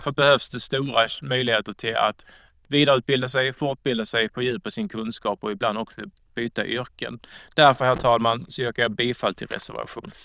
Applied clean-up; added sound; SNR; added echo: neural diffusion model UNIVERSE++.